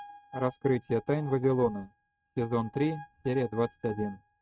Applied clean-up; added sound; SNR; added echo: neural mask model RNNoise.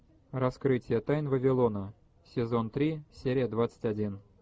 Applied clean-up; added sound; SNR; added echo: none; none; none; none.